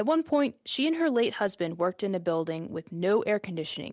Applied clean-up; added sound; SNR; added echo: none; none; none; none.